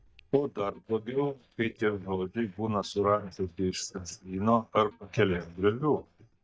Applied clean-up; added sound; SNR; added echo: neural mask model DeepFilterNet 3.